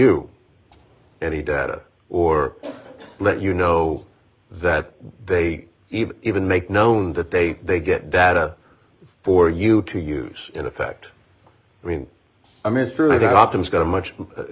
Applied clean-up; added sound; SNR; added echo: none; none; none; none.